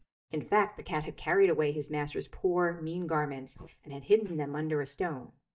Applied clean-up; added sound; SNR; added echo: neural mask model DeepFilterNet 3.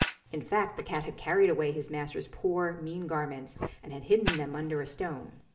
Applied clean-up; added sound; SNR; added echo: none; Fire; 9 dB; reverberation time 0.5 s.